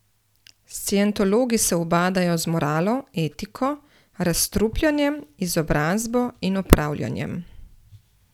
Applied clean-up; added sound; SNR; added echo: none; none; none; none.